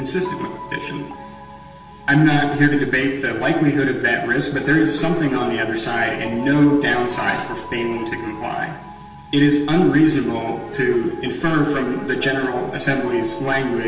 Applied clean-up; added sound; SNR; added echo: none; Piano; 15 dB; reverberation time 0.8 s.